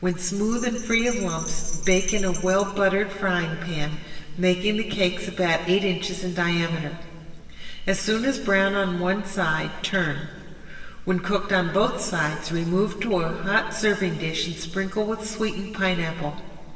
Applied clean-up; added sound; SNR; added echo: none; Bell; 4 dB; reverberation time 1.9 s.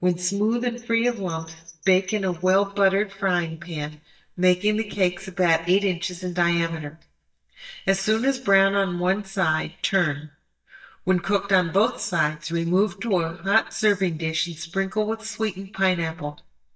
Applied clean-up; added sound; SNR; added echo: neural mask model DeepFilterNet 3.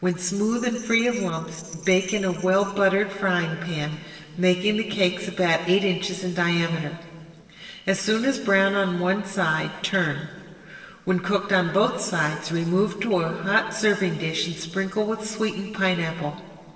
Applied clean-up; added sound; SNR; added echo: neural separator model SepFormer DNS4.